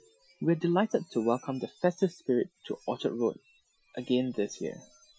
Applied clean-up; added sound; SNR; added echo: classical method Wiener filter.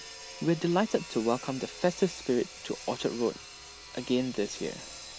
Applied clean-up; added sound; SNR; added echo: none; Sawing; 14 dB; none.